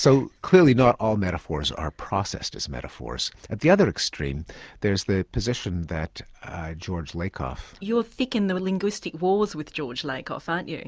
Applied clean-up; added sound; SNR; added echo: none; none; none; none.